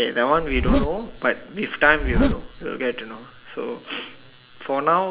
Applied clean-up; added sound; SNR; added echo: none; Zipper (clothing); 0 dB; reverberation time 0.3 s.